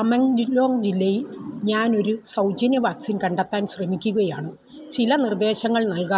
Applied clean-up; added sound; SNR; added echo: none; none; none; none.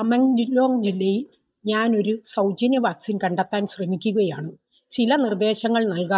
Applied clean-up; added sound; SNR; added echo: neural mask model DeepFilterNet 3.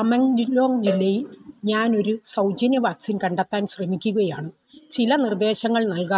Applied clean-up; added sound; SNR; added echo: neural mask model RNNoise.